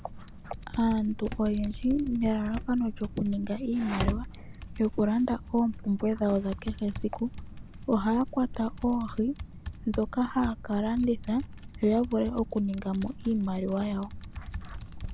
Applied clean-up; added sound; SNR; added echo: none; Typing; 10 dB; none.